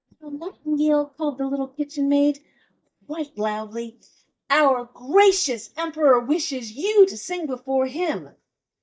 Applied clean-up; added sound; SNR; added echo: neural mask model DeepFilterNet 3.